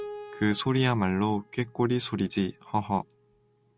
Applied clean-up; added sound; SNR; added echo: none; Keyboard (musical); 19 dB; none.